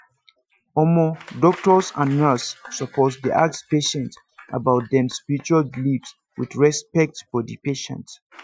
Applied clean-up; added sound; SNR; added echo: classical method Wiener filter.